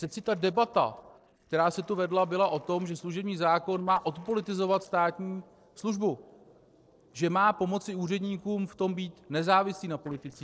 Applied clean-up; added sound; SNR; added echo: neural separator model SepFormer DNS4.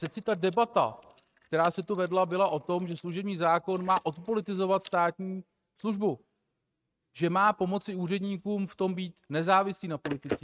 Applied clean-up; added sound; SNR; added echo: neural mask model RNNoise.